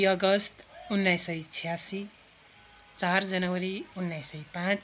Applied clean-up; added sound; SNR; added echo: none; Tambourine; 18 dB; none.